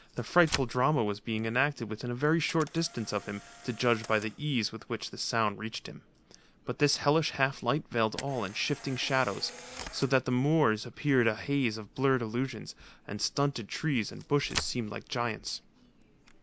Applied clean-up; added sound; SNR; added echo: none; Camera; 17 dB; none.